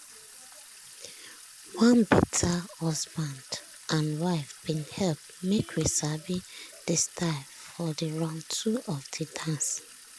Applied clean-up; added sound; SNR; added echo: none; Sink (filling or washing) / Water tap, faucet; 18 dB; none.